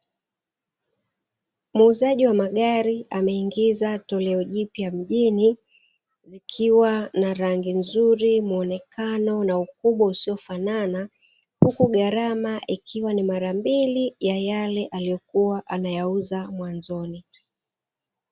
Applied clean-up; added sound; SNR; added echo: none; none; none; none.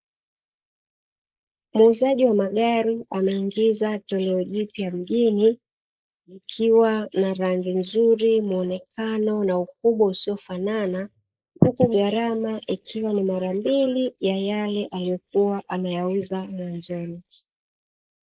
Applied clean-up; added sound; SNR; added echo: neural mask model Resemble Enhance denoiser.